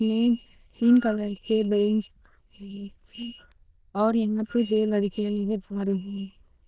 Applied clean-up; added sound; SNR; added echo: neural diffusion model UNIVERSE++.